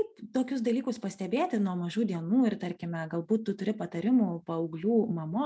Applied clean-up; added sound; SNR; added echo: none; none; none; none.